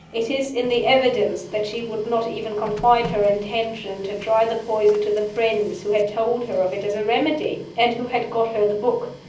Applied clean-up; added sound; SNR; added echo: none; Printer; 19 dB; reverberation time 0.6 s.